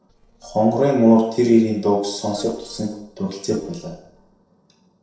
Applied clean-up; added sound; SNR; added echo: neural separator model SepFormer DNS4.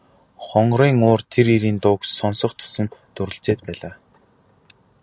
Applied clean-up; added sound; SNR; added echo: none; none; none; none.